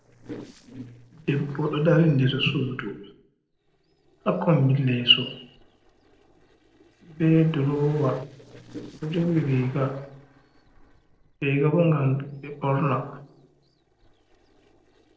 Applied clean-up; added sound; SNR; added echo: neural separator model SepFormer DNS4.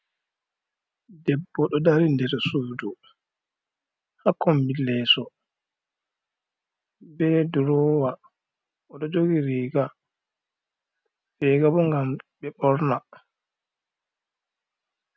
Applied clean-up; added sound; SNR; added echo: none; none; none; none.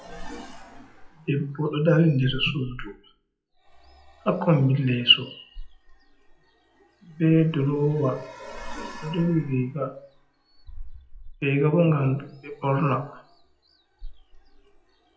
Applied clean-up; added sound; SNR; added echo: classical method WPE with log-MMSE.